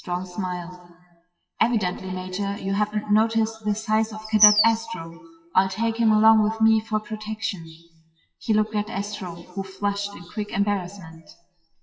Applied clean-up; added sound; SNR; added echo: classical method WPE with log-MMSE.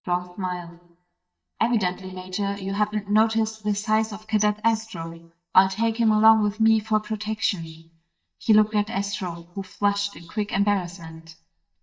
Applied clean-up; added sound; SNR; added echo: neural mask model DeepFilterNet 3.